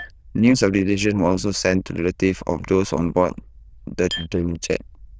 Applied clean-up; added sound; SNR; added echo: neural diffusion model UNIVERSE++.